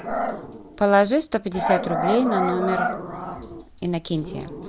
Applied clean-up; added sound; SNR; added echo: none; Growling; 4 dB; none.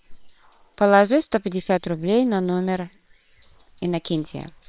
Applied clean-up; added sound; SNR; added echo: neural separator model SepFormer WHAM!.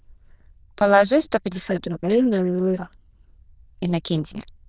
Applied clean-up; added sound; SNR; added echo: neural diffusion model UNIVERSE++.